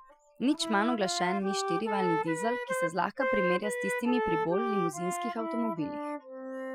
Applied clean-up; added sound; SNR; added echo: classical method Wiener filter.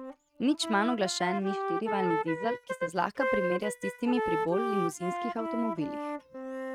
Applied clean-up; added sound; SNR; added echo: neural mask model RNNoise.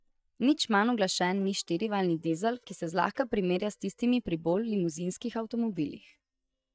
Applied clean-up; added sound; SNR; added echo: neural mask model DeepFilterNet 3.